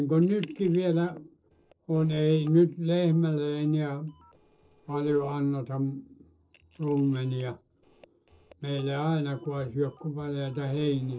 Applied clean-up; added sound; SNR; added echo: neural separator model SepFormer DNS4.